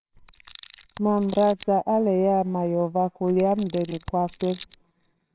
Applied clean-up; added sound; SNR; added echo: neural separator model SepFormer WHAMR!.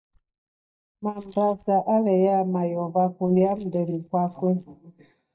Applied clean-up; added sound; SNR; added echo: neural mask model DeepFilterNet 3.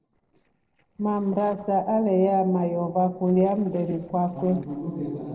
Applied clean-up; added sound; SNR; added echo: neural separator model SepFormer DNS4.